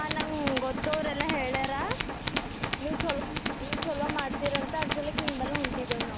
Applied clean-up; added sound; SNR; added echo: none; Tools; -1 dB; none.